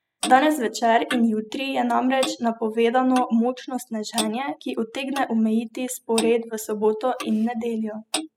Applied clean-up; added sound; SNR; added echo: classical method spectral subtraction.